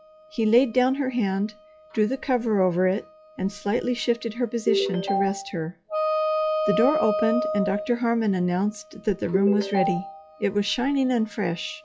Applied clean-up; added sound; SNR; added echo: classical method log-MMSE.